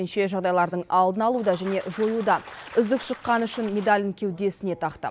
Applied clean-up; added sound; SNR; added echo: none; none; none; none.